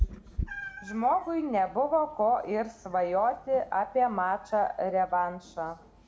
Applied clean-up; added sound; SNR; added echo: none; Meow; 11 dB; reverberation time 1.5 s.